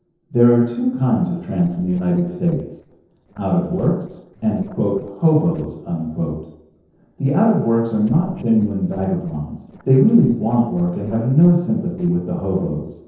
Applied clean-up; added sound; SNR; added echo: neural separator model SepFormer DNS4.